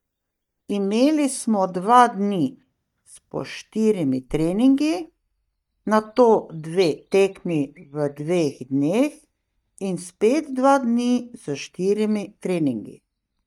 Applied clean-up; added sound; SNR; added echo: neural mask model DeepFilterNet 3.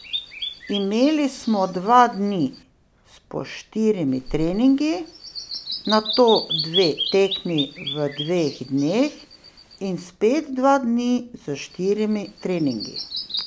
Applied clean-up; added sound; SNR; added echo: none; Bird vocalization, bird call, bird song; 11 dB; none.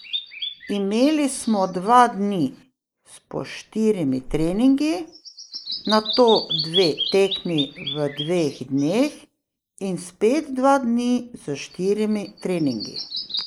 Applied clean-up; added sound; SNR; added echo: neural mask model Resemble Enhance denoiser.